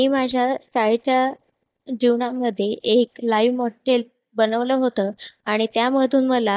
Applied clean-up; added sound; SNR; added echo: neural mask model DeepFilterNet 3.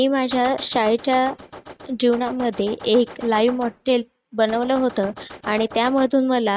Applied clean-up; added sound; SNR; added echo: neural mask model RNNoise.